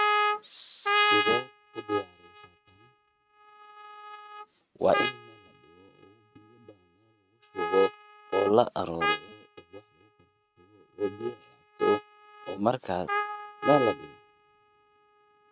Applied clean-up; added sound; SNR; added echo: neural mask model RNNoise.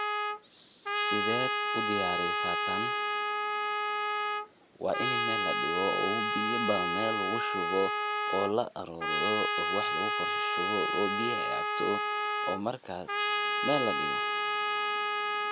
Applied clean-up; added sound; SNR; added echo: none; Trumpet; -4 dB; none.